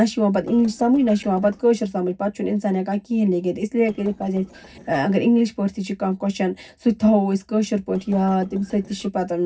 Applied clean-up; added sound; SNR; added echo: neural separator model SepFormer DNS4.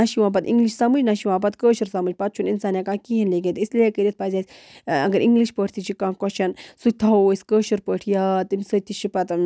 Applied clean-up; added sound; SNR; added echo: none; none; none; none.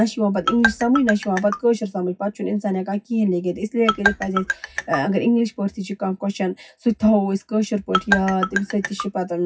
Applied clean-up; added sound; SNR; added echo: classical method WPE with log-MMSE.